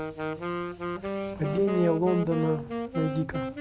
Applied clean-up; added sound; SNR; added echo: none; Wind instrument, woodwind instrument; 4 dB; none.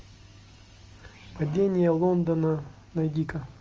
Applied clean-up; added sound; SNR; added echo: none; none; none; none.